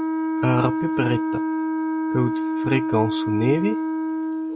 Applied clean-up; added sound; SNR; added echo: none; Wind instrument, woodwind instrument; -1 dB; none.